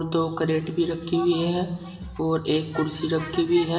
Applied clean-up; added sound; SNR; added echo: none; Bass drum; 18 dB; reverberation time 1.2 s.